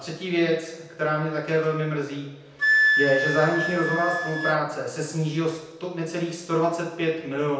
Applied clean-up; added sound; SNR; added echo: none; Wind instrument, woodwind instrument; 4 dB; reverberation time 0.9 s.